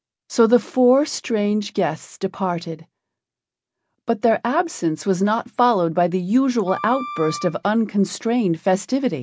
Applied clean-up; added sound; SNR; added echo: none; Wind instrument, woodwind instrument; 13 dB; none.